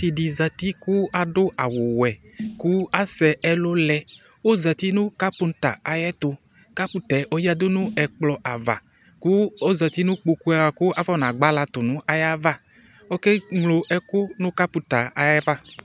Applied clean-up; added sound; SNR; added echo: none; Snare drum; 17 dB; none.